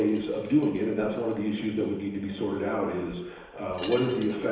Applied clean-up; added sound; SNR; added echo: none; Wind chime; 18 dB; reverberation time 1.0 s.